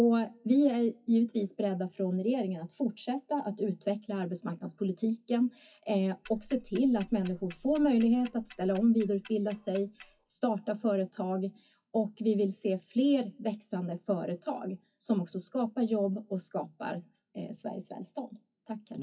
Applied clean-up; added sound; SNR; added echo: classical method WPE with log-MMSE.